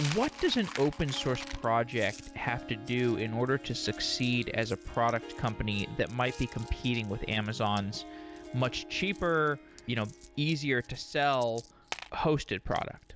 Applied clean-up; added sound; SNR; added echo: none; Harp + Coin (dropping); 14 dB; none.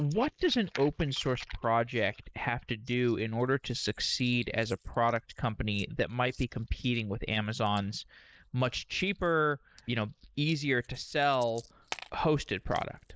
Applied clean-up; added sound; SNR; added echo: neural mask model Resemble Enhance denoiser.